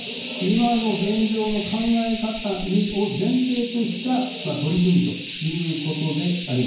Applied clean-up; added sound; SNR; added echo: none; Hiss; 11 dB; reverberation time 0.9 s.